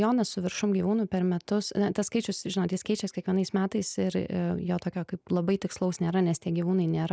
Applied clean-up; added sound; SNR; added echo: none; none; none; none.